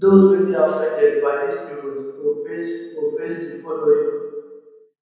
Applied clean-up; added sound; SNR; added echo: none; none; none; reverberation time 1.2 s.